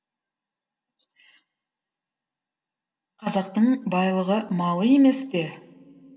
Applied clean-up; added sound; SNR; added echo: none; none; none; reverberation time 0.6 s.